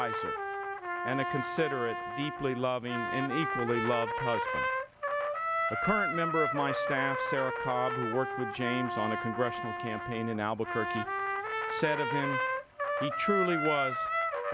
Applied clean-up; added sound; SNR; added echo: none; Trumpet; 0 dB; none.